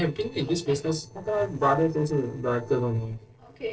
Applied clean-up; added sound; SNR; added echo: neural separator model SepFormer DNS4.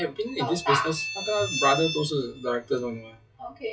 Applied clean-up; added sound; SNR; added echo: classical method WPE with log-MMSE.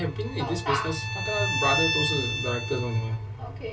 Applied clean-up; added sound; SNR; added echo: none; Bowed string instrument; 3 dB; reverberation time 0.2 s.